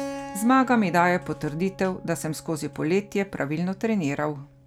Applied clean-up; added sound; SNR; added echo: none; Keyboard (musical); 17 dB; none.